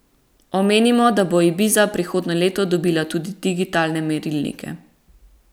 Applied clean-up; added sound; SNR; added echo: none; none; none; none.